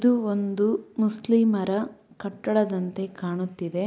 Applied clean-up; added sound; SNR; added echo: none; none; none; none.